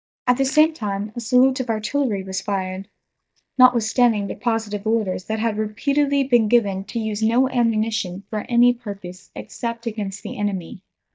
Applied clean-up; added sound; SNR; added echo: neural mask model DeepFilterNet 3.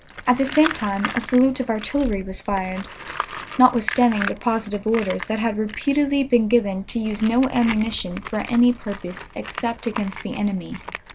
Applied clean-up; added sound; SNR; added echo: none; Tools; 12 dB; none.